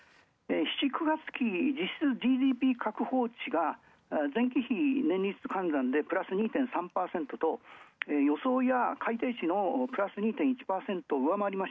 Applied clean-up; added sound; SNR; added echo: none; none; none; none.